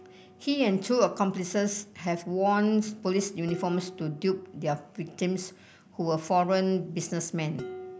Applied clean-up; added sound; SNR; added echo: none; Dishes, pots, and pans; 20 dB; none.